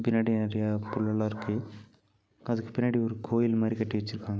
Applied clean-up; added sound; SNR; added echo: none; none; none; none.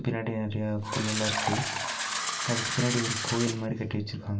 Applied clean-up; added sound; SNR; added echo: none; Fill (with liquid); 2 dB; reverberation time 0.2 s.